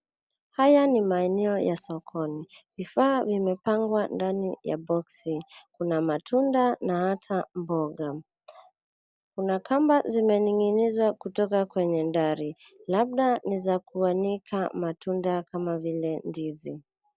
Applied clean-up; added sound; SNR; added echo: none; none; none; none.